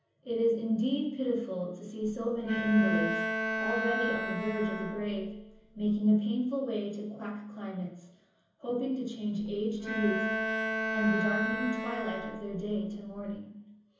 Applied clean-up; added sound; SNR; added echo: none; Bowed string instrument; 2 dB; reverberation time 0.7 s.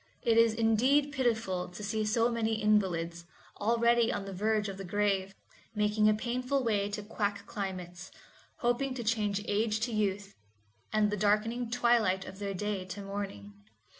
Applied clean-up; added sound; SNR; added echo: none; none; none; none.